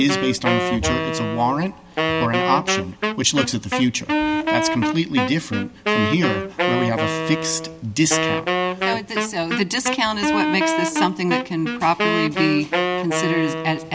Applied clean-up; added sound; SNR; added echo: none; Wind instrument, woodwind instrument; 0 dB; none.